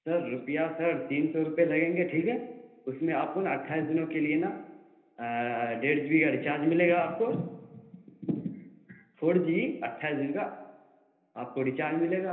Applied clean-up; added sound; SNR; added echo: none; none; none; reverberation time 0.8 s.